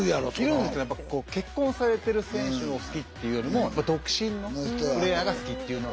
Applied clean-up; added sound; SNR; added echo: none; none; none; none.